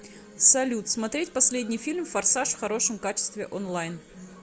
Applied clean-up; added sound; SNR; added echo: none; none; none; none.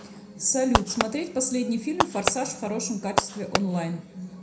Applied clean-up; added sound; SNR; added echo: none; Fireworks; 3 dB; reverberation time 0.5 s.